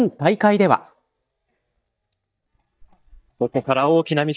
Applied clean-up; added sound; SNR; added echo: neural mask model DeepFilterNet 3.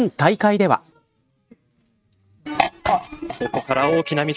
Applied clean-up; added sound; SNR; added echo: neural mask model RNNoise.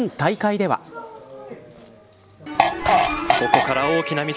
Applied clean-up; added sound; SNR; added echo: none; Fart; -4 dB; none.